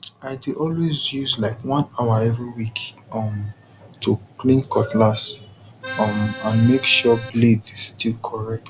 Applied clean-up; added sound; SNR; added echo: none; Accordion; 11 dB; none.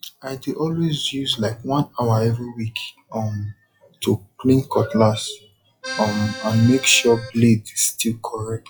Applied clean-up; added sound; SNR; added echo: classical method log-MMSE.